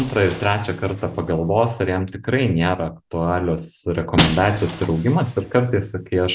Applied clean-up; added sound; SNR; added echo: none; Shatter; 10 dB; none.